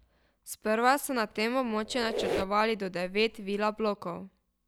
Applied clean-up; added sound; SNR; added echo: none; Squeak; 9 dB; none.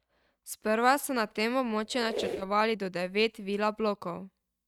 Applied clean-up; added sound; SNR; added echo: neural mask model RNNoise.